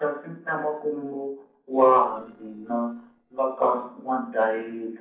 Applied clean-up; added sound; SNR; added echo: neural separator model SepFormer DNS4.